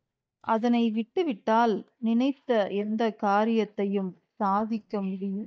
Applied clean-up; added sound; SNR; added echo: neural mask model DeepFilterNet 3.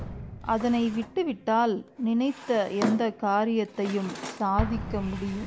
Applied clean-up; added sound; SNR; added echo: none; Drawer open or close + Explosion; 9 dB; none.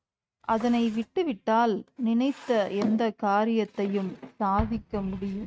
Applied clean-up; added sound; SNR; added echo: neural mask model RNNoise.